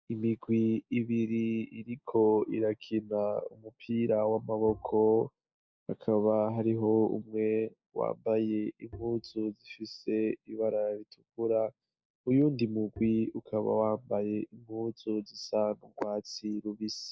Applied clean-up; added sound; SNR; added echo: neural mask model DeepFilterNet 3.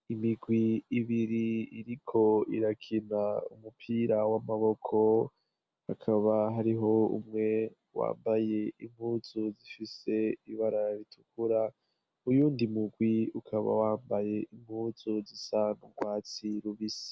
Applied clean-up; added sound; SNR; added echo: none; none; none; none.